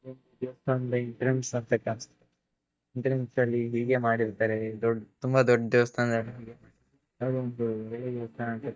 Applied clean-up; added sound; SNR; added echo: neural mask model DeepFilterNet 3.